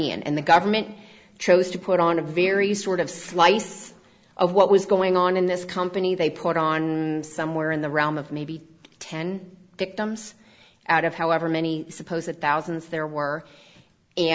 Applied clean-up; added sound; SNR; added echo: none; none; none; none.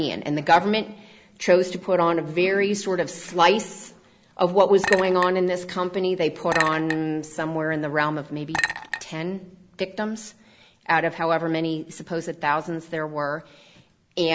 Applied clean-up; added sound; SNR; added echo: none; Chink, clink; 7 dB; none.